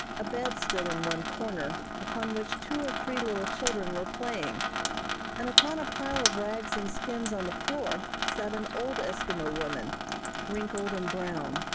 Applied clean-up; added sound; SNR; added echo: none; Sink (filling or washing) / Water tap, faucet; -2 dB; none.